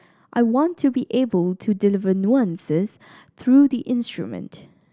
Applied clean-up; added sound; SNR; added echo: none; none; none; none.